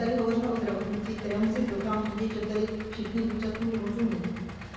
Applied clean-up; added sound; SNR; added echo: none; Idling; 12 dB; reverberation time 1.1 s.